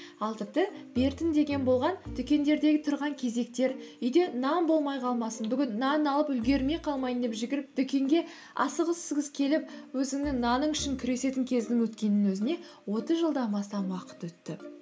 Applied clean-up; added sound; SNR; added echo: none; none; none; none.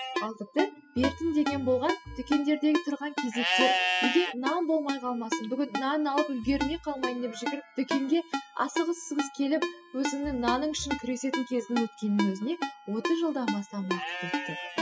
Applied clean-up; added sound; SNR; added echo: classical method spectral subtraction.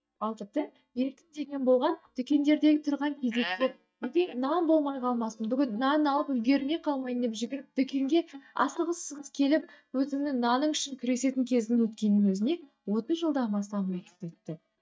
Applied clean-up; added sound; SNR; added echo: neural mask model DeepFilterNet 3.